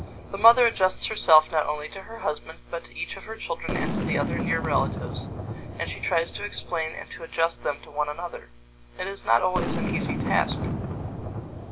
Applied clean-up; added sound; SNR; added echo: none; Boom; 6 dB; none.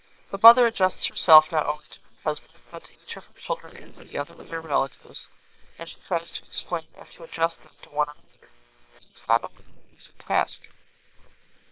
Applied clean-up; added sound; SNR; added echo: neural separator model SepFormer WHAM!.